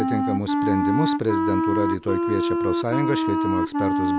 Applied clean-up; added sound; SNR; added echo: none; Wind instrument, woodwind instrument; -4 dB; none.